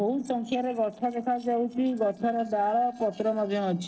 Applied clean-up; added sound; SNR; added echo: neural separator model SepFormer DNS4.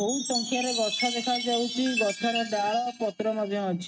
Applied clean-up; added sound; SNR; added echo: neural mask model RNNoise.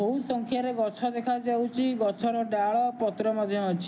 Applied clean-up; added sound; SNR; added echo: none; none; none; none.